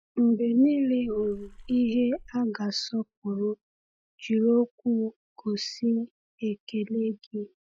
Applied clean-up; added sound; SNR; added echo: classical method log-MMSE.